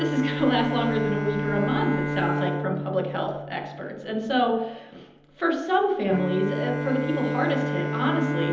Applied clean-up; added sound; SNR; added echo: none; Bowed string instrument; 3 dB; reverberation time 0.9 s.